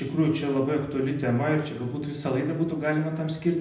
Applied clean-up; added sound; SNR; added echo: none; none; none; reverberation time 0.8 s.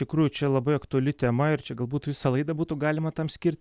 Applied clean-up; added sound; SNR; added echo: none; none; none; none.